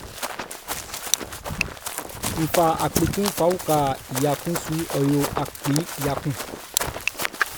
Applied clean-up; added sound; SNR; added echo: none; Run; 4 dB; none.